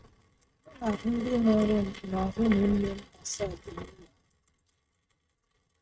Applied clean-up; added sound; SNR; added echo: neural mask model RNNoise.